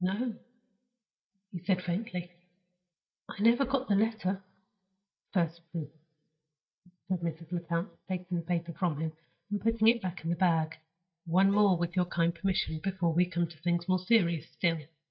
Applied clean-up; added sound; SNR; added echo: neural mask model DeepFilterNet 3.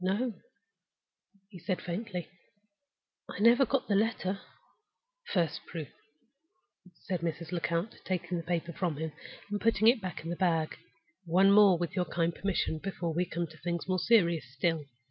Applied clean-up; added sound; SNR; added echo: none; none; none; none.